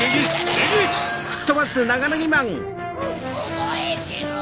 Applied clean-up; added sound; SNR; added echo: none; Meow / Purr; 14 dB; none.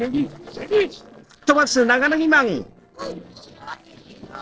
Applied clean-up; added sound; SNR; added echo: neural separator model SepFormer DNS4.